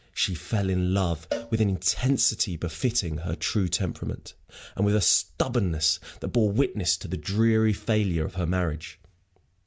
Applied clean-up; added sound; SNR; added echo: none; Cowbell; 14 dB; none.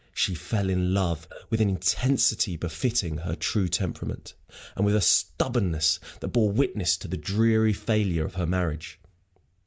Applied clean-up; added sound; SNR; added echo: neural mask model Resemble Enhance denoiser.